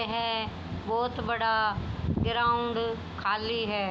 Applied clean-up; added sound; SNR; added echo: none; none; none; none.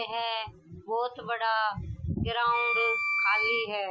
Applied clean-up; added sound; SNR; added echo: classical method Wiener filter.